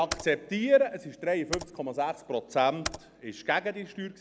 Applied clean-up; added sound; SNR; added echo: none; Computer keyboard; 14 dB; none.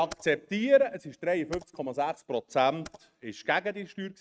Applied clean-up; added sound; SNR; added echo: neural mask model RNNoise.